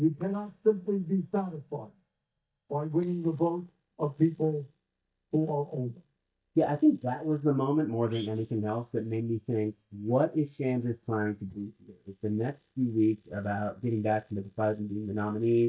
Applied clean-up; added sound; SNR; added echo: neural mask model DeepFilterNet 3.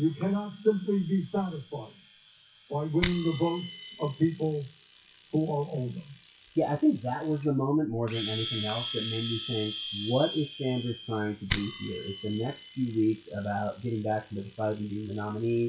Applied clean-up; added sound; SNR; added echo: classical method WPE with log-MMSE.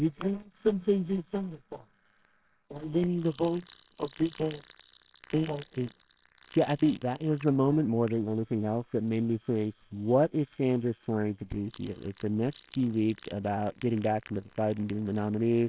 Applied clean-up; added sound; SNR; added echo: neural separator model SepFormer WHAMR!.